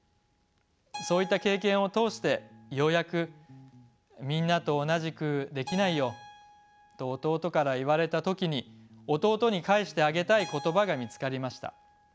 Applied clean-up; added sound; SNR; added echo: none; Bass guitar + Keyboard (musical); 19 dB; none.